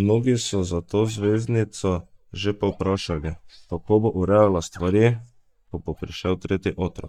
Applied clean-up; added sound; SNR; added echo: neural mask model DeepFilterNet 3.